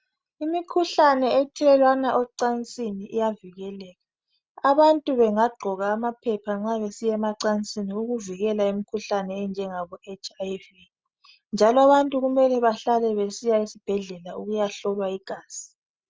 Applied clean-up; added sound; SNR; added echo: none; none; none; none.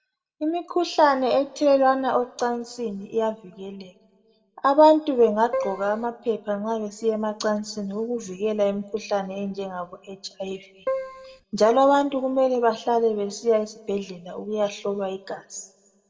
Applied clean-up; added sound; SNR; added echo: none; Keyboard (musical); 6 dB; reverberation time 0.8 s.